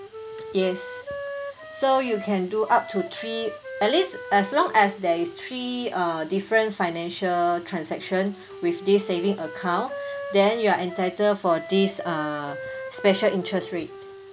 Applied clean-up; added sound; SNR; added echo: none; Wind instrument, woodwind instrument; 13 dB; none.